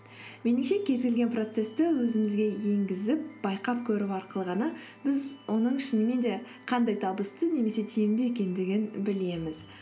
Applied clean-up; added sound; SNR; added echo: none; none; none; none.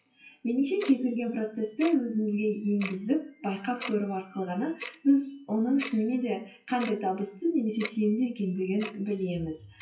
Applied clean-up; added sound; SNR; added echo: classical method WPE with log-MMSE.